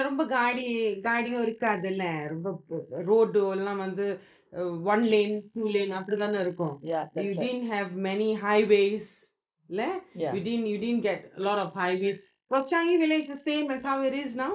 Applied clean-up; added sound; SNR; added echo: neural mask model Resemble Enhance denoiser.